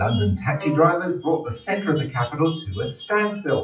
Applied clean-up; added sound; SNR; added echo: classical method WPE with log-MMSE.